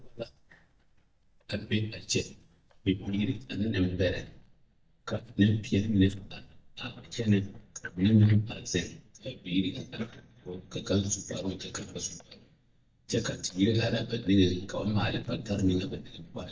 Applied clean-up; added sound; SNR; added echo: neural mask model DeepFilterNet 3.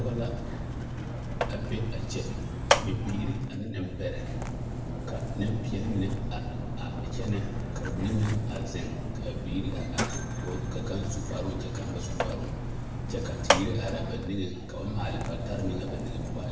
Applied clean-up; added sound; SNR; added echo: none; Mechanisms; -2 dB; reverberation time 0.9 s.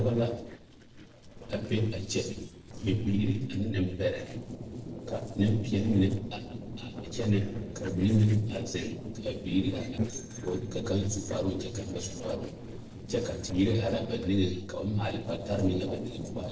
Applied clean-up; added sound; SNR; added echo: neural separator model SepFormer DNS4.